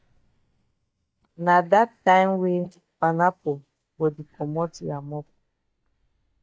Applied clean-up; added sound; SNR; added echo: neural mask model DeepFilterNet 3.